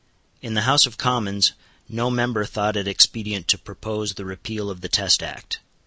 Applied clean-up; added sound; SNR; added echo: none; none; none; none.